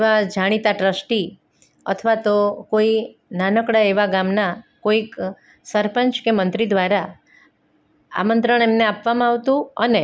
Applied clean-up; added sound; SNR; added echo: none; none; none; none.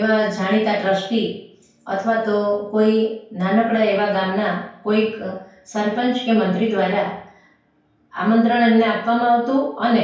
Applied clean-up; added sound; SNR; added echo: none; none; none; reverberation time 0.5 s.